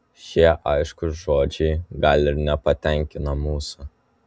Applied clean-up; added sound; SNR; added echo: none; none; none; none.